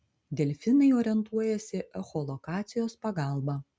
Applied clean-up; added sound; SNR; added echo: none; none; none; none.